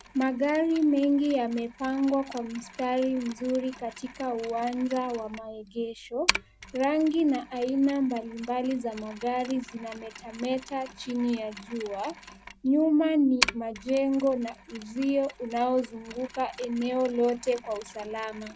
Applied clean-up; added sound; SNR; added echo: none; Mechanisms; 13 dB; none.